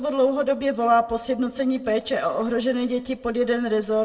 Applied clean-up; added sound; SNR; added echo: neural separator model SepFormer DNS4.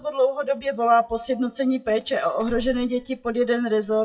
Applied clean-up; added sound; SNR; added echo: classical method WPE with log-MMSE.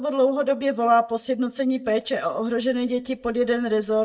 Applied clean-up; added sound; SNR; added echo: neural mask model DeepFilterNet 3.